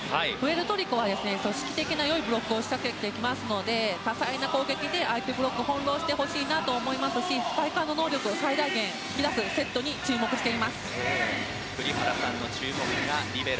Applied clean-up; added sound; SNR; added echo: none; none; none; none.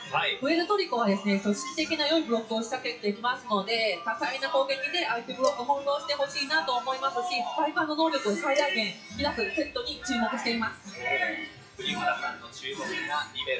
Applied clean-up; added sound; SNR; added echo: classical method WPE with log-MMSE.